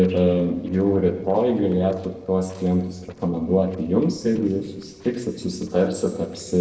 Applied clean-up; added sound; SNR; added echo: neural separator model SepFormer DNS4.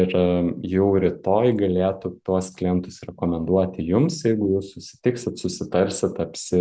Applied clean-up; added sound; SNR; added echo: none; none; none; none.